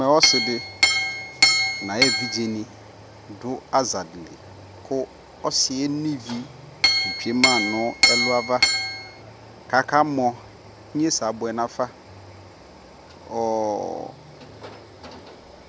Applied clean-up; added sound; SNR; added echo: none; Chink, clink; -5 dB; none.